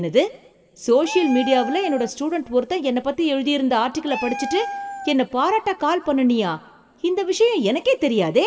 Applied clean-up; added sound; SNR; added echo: none; Meow; 13 dB; reverberation time 1.5 s.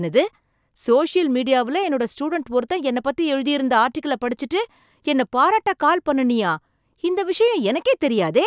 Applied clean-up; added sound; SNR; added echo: none; none; none; none.